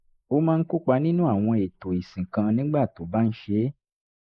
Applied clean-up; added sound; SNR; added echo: neural mask model Resemble Enhance denoiser.